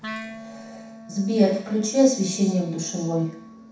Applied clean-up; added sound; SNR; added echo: none; Wind instrument, woodwind instrument; 16 dB; reverberation time 0.7 s.